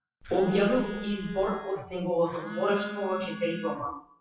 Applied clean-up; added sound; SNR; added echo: classical method WPE with log-MMSE.